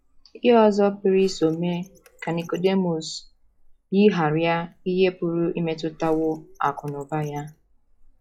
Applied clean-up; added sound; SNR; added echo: classical method log-MMSE.